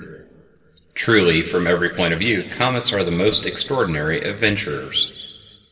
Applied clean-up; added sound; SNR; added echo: none; none; none; reverberation time 2.7 s.